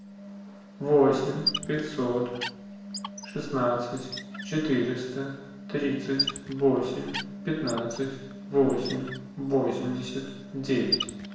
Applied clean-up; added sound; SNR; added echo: none; Squeak; 10 dB; reverberation time 0.9 s.